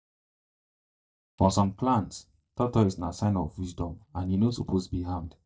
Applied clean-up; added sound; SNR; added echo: neural mask model DeepFilterNet 3.